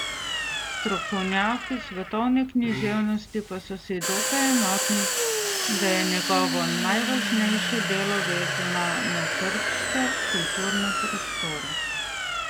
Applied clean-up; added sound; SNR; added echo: none; Domestic sounds, home sounds; 0 dB; none.